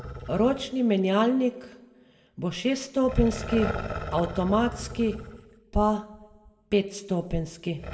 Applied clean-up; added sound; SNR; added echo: none; Growling; 12 dB; reverberation time 0.5 s.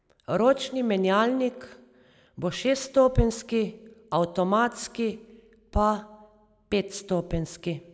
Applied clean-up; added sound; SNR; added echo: none; none; none; none.